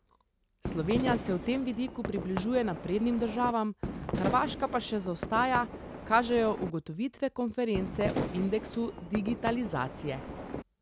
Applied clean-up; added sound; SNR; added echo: none; Fireworks; 6 dB; none.